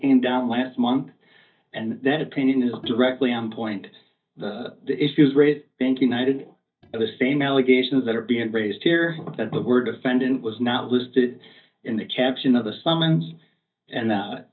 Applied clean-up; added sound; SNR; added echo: neural mask model DeepFilterNet 3.